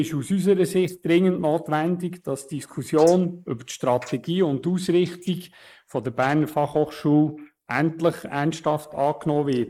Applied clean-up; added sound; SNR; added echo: neural mask model Resemble Enhance denoiser.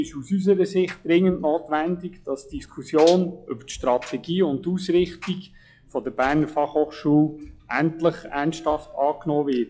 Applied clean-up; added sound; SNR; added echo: classical method log-MMSE.